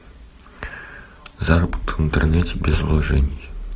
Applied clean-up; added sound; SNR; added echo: none; none; none; none.